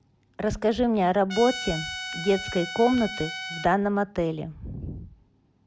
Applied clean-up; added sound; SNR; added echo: none; Trumpet; 9 dB; none.